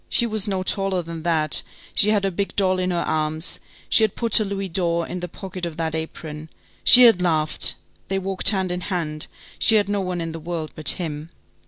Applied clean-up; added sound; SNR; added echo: none; none; none; none.